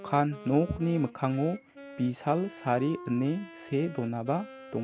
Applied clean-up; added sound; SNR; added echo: none; Wind instrument, woodwind instrument; 17 dB; none.